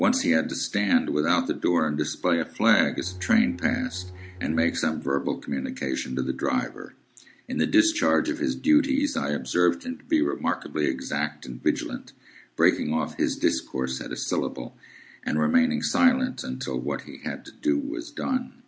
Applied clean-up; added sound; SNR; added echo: none; Bowed string instrument; 14 dB; none.